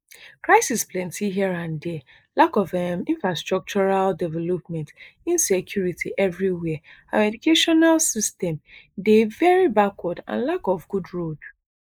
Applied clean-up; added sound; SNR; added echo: neural mask model Resemble Enhance denoiser.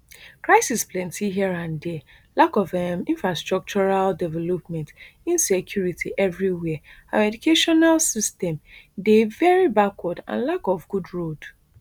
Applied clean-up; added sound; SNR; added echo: none; none; none; none.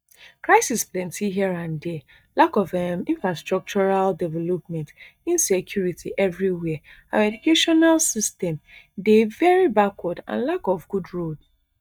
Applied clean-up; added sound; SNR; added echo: neural mask model DeepFilterNet 3.